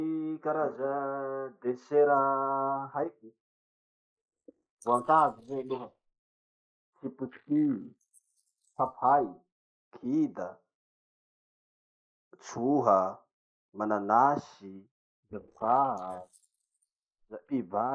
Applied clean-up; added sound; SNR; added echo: neural mask model Resemble Enhance denoiser.